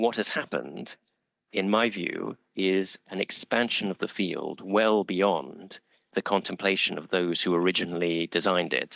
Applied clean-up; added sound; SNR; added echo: neural mask model DeepFilterNet 3.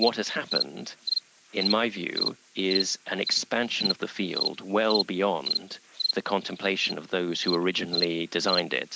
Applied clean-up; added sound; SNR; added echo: none; Cricket; 4 dB; none.